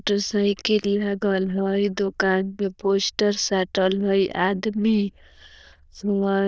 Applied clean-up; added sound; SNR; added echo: neural diffusion model UNIVERSE++.